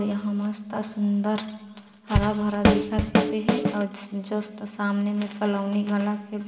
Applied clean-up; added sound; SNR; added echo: none; Drum / Drum kit; -4 dB; reverberation time 2.2 s.